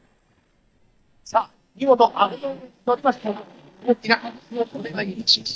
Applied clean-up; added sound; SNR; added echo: neural mask model DeepFilterNet 3.